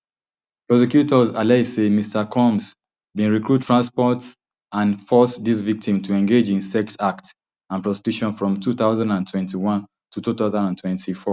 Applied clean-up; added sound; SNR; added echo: none; none; none; none.